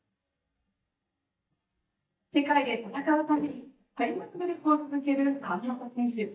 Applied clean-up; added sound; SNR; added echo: neural mask model DeepFilterNet 3.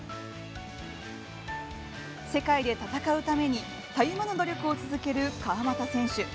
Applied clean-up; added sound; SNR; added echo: none; none; none; none.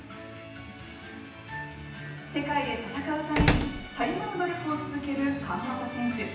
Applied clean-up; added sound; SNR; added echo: none; Slam; -1 dB; reverberation time 0.9 s.